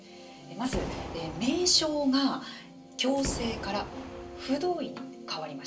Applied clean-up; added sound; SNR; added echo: none; Boom; 10 dB; reverberation time 0.3 s.